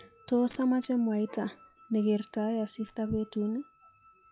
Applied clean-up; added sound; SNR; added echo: classical method log-MMSE.